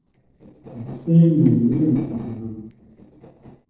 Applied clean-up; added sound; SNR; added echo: neural separator model SepFormer DNS4.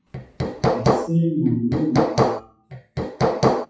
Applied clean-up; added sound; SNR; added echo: classical method WPE with log-MMSE.